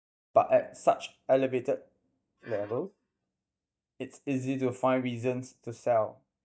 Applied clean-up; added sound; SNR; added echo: neural mask model DeepFilterNet 3.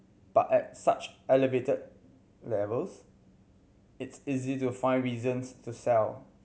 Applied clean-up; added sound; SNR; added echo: none; none; none; none.